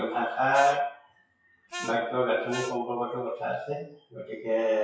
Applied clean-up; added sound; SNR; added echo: classical method WPE with log-MMSE.